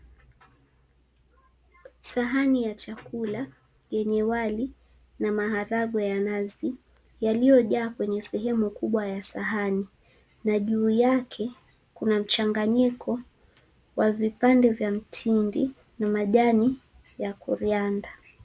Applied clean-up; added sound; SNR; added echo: none; none; none; none.